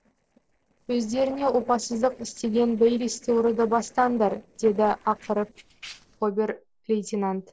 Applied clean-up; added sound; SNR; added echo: neural separator model SepFormer DNS4.